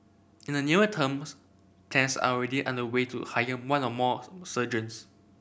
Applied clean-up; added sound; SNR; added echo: none; none; none; none.